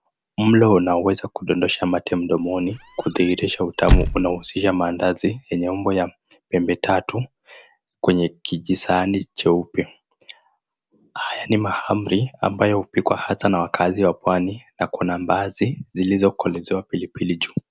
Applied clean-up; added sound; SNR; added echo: none; Squeak / Slam; 2 dB; none.